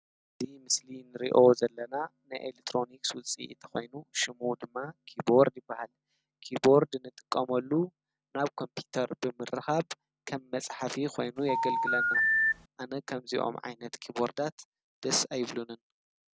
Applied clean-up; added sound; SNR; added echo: none; Telephone; -4 dB; none.